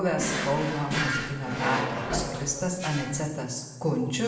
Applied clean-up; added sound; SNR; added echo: none; Drawer open or close; 2 dB; reverberation time 1.2 s.